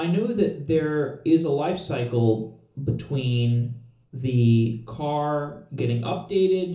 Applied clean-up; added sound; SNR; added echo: none; none; none; reverberation time 0.8 s.